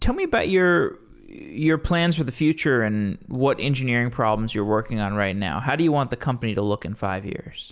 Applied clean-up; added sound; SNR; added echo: none; none; none; none.